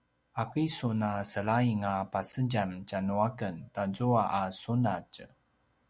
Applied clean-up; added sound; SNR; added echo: none; none; none; none.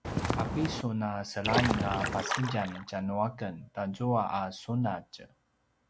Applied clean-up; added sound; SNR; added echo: none; Walk, footsteps + Splash, splatter; 0 dB; none.